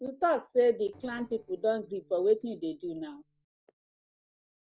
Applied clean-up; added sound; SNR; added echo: neural separator model SepFormer DNS4.